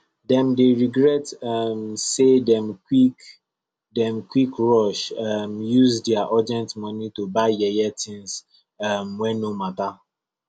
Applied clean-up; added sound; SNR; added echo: none; none; none; none.